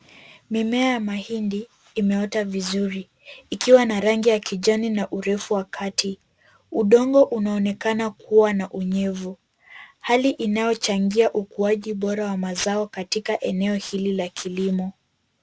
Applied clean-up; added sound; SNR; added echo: none; none; none; none.